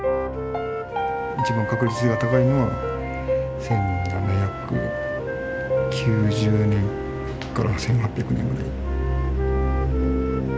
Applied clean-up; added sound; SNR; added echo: none; Wind instrument, woodwind instrument; 9 dB; none.